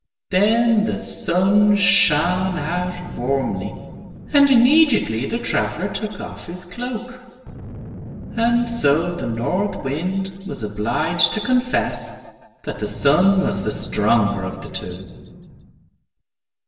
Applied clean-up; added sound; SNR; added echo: none; Boom; 16 dB; reverberation time 1.3 s.